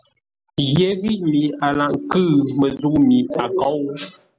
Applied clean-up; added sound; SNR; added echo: none; none; none; none.